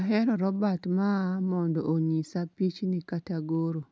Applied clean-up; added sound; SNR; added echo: none; none; none; none.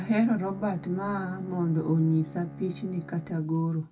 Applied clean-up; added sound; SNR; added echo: none; Bowed string instrument; 15 dB; reverberation time 0.1 s.